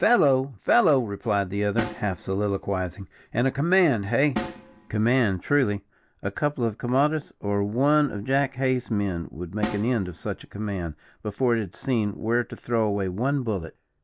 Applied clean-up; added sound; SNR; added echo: none; Snare drum; 13 dB; none.